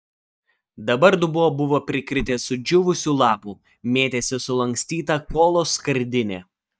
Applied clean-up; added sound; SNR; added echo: neural mask model DeepFilterNet 3.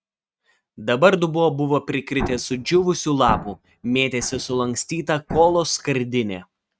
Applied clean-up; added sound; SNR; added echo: neural mask model RNNoise.